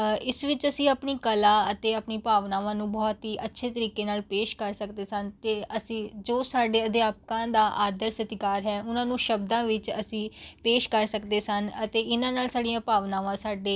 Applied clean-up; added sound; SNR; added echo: none; none; none; none.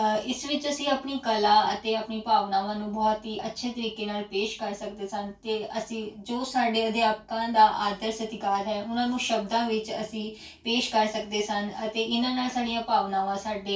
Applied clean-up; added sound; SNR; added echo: none; none; none; reverberation time 0.2 s.